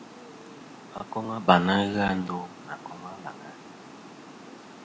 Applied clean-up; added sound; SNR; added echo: none; Water; 16 dB; none.